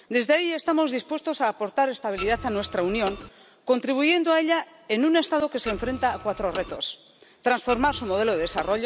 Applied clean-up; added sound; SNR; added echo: none; Printer; 13 dB; none.